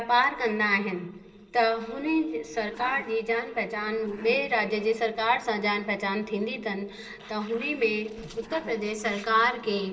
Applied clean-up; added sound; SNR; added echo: neural separator model SepFormer DNS4.